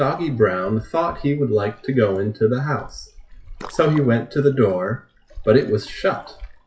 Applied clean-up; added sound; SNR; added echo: classical method WPE with log-MMSE.